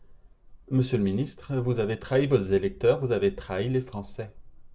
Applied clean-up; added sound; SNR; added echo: none; none; none; none.